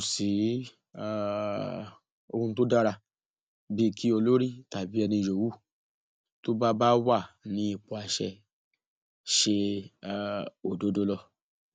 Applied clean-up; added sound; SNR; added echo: none; none; none; none.